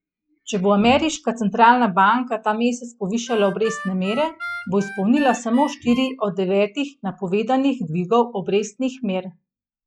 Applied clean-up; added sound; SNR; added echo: classical method log-MMSE.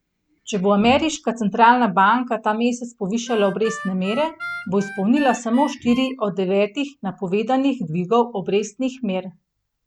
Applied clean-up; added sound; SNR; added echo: none; Harmonica; 14 dB; none.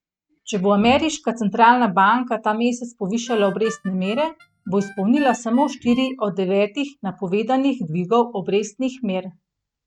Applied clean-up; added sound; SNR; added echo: neural mask model RNNoise.